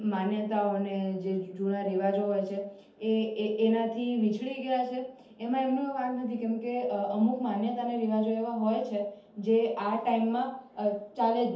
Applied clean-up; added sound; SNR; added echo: none; none; none; reverberation time 0.6 s.